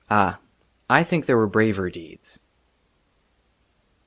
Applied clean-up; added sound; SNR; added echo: none; none; none; none.